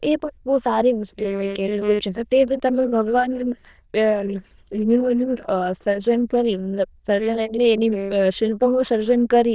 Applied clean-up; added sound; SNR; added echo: neural diffusion model UNIVERSE++.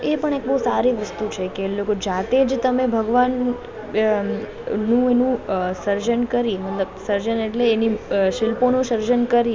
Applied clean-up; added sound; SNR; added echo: none; none; none; none.